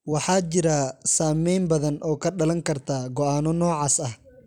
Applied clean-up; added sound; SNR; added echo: none; none; none; none.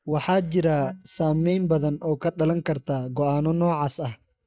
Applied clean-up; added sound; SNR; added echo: neural mask model DeepFilterNet 3.